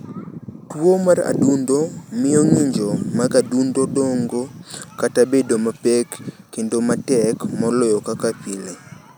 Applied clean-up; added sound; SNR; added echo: none; none; none; none.